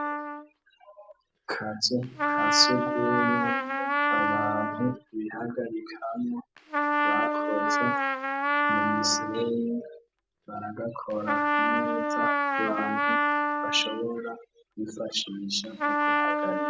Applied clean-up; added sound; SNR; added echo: none; Trumpet; -3 dB; none.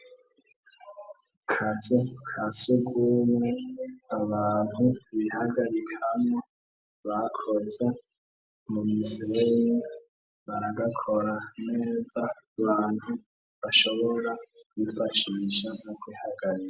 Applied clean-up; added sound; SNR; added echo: none; none; none; none.